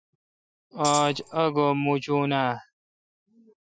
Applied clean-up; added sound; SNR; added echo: classical method Wiener filter.